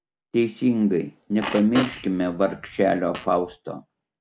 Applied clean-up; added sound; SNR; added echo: none; Fart; 10 dB; none.